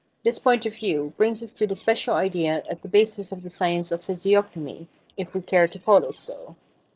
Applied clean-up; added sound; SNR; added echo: neural separator model SepFormer DNS4.